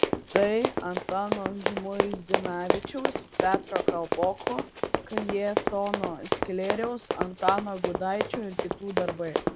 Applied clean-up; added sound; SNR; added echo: none; Run; -1 dB; none.